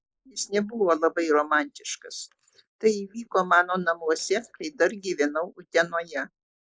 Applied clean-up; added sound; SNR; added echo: neural mask model Resemble Enhance denoiser.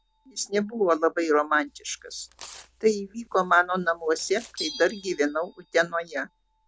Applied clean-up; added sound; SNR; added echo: none; Bell + Tearing; 19 dB; none.